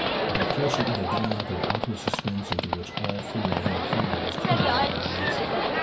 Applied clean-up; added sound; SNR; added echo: none; Livestock, farm animals, working animals; -5 dB; reverberation time 0.2 s.